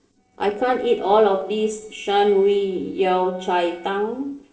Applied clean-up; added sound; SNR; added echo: neural separator model SepFormer DNS4.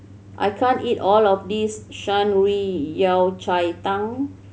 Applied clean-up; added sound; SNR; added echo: none; none; none; none.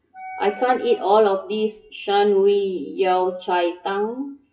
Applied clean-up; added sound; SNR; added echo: classical method WPE with log-MMSE.